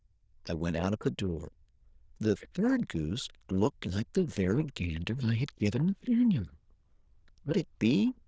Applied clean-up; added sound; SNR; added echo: neural diffusion model UNIVERSE++.